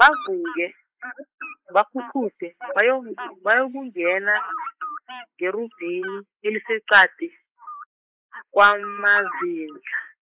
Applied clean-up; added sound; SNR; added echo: neural mask model Resemble Enhance denoiser.